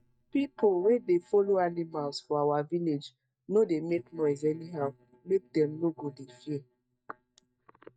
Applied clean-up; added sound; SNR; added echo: neural mask model DeepFilterNet 3.